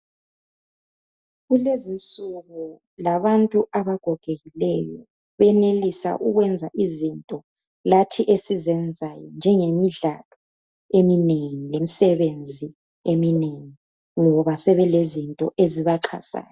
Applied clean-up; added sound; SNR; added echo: none; none; none; none.